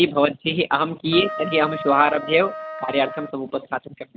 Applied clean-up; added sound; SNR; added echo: none; Trumpet; 11 dB; none.